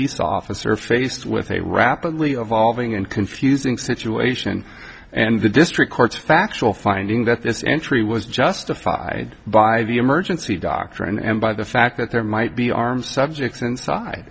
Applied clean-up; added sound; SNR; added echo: none; none; none; none.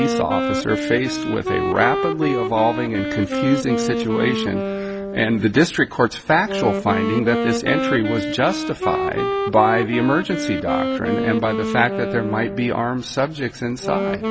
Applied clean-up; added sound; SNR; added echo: none; Wind instrument, woodwind instrument; 3 dB; none.